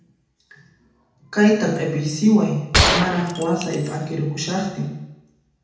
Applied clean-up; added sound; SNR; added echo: none; Gunshot, gunfire; 0 dB; reverberation time 0.8 s.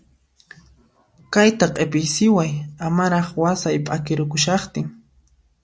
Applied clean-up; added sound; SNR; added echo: none; none; none; none.